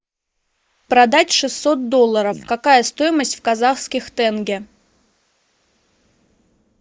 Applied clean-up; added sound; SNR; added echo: neural mask model Resemble Enhance denoiser.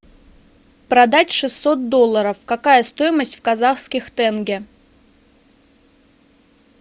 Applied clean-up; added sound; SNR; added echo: none; none; none; none.